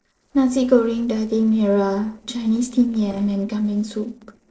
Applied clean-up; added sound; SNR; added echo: neural separator model SepFormer DNS4.